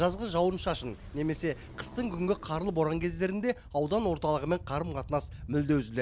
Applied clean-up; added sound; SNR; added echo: none; none; none; none.